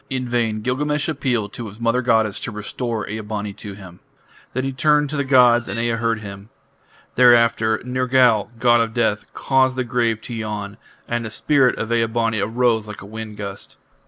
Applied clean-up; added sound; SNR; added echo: none; Bird; 15 dB; none.